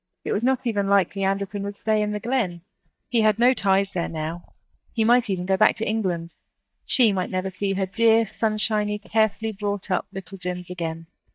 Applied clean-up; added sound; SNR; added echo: neural mask model DeepFilterNet 3.